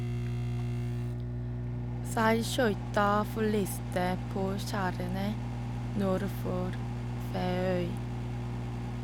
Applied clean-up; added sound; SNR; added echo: none; Microwave oven; 1 dB; none.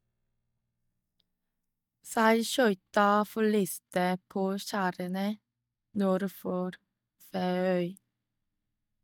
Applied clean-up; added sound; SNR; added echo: neural mask model DeepFilterNet 3.